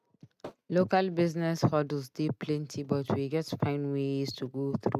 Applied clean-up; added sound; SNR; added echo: neural mask model RNNoise.